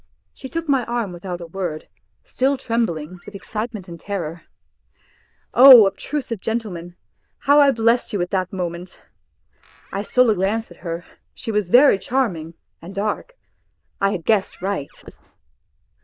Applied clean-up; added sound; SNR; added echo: neural diffusion model UNIVERSE++.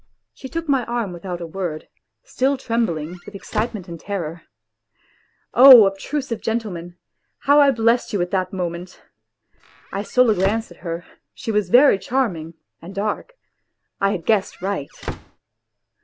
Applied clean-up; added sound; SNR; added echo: none; Squeak / Slam / Wood; 12 dB; none.